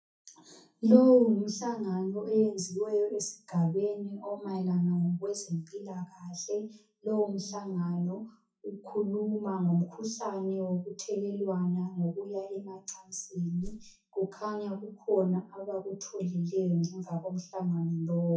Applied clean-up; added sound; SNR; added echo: classical method WPE with log-MMSE.